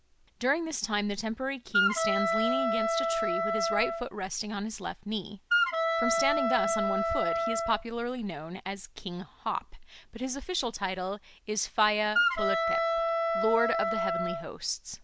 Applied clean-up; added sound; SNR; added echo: none; Wind instrument, woodwind instrument; -4 dB; none.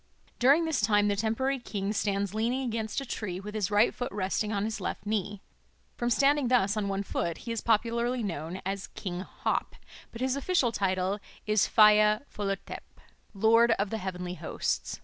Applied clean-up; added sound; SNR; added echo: none; none; none; none.